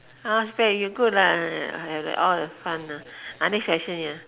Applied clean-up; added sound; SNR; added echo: none; none; none; none.